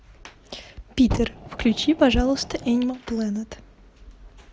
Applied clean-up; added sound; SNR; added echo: none; Fire; 12 dB; none.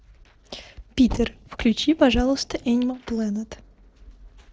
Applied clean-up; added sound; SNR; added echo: neural separator model SepFormer DNS4.